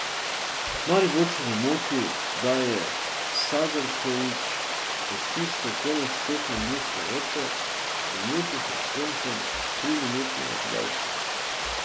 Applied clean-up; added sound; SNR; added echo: none; Water; -1 dB; none.